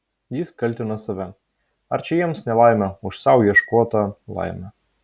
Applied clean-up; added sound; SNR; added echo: none; none; none; none.